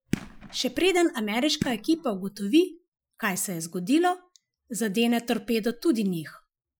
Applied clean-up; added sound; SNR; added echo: classical method Wiener filter.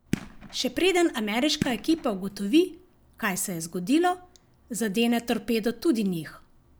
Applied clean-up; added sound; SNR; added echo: none; Fireworks; 11 dB; none.